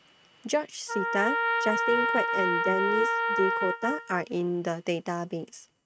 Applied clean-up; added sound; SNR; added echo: neural mask model RNNoise.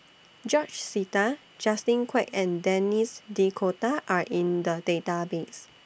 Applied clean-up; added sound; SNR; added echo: none; none; none; none.